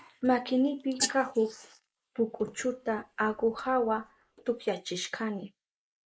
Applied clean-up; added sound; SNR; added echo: neural mask model Resemble Enhance denoiser.